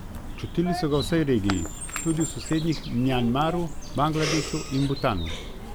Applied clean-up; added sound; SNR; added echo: none; Bird vocalization, bird call, bird song; 6 dB; none.